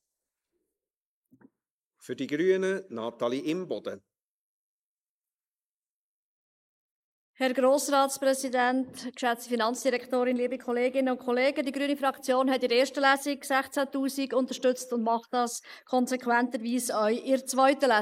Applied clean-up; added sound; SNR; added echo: neural mask model Resemble Enhance denoiser.